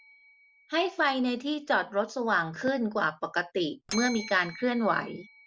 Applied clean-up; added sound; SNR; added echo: none; Bell; 17 dB; none.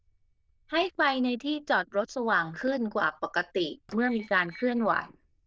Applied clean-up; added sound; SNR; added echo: neural diffusion model UNIVERSE++.